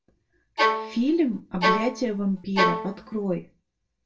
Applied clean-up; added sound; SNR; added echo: none; Bowed string instrument; -2 dB; reverberation time 0.2 s.